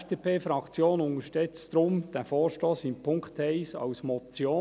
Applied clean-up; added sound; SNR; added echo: none; none; none; none.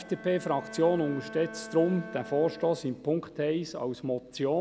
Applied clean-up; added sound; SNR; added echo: none; Bowed string instrument; 16 dB; none.